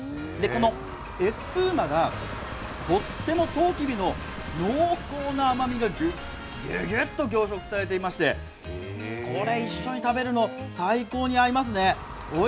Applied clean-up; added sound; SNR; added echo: none; Train; 12 dB; none.